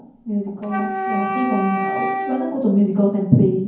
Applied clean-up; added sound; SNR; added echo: none; Wind instrument, woodwind instrument; 6 dB; reverberation time 0.9 s.